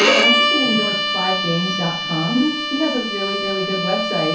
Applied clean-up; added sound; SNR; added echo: none; Bowed string instrument; -3 dB; reverberation time 0.6 s.